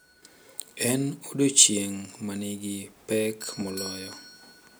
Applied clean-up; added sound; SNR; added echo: none; Doorbell; 19 dB; none.